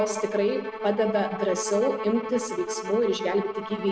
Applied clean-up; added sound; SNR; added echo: none; Bowed string instrument; 7 dB; none.